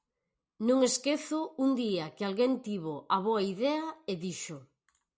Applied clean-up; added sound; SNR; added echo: none; none; none; none.